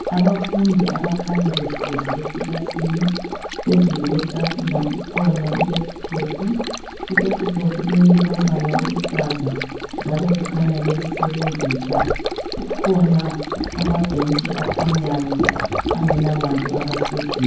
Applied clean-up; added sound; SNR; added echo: none; Stream; 4 dB; reverberation time 0.9 s.